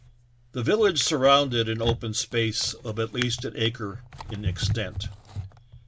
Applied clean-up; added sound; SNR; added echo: none; Drawer open or close; 9 dB; none.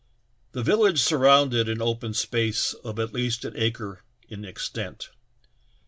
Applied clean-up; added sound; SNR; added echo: none; none; none; none.